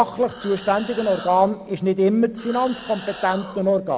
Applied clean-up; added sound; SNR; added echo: none; Animal; 18 dB; none.